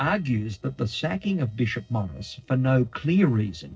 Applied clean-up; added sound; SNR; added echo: neural separator model SepFormer DNS4.